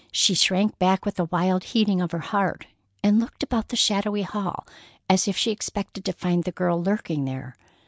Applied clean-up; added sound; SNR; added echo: none; none; none; none.